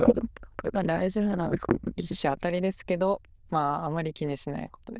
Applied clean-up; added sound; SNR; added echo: neural diffusion model UNIVERSE++.